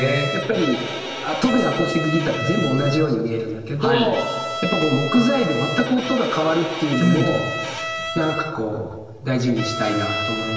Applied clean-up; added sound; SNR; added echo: none; Bowed string instrument; 7 dB; reverberation time 1.4 s.